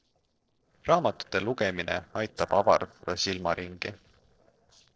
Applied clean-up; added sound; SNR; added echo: neural separator model SepFormer DNS4.